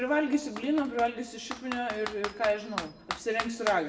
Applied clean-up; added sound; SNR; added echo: none; Computer keyboard; 10 dB; reverberation time 0.7 s.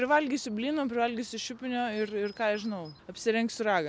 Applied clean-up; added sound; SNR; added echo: none; none; none; none.